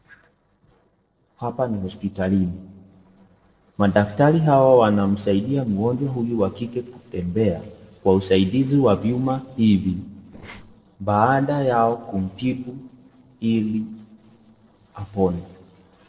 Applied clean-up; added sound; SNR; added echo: neural separator model SepFormer DNS4.